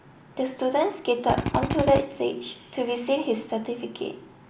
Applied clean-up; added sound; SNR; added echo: none; Drill; 1 dB; none.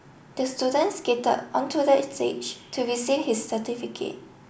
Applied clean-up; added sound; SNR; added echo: none; none; none; none.